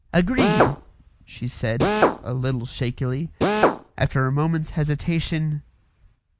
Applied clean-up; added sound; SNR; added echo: none; Drill; -3 dB; none.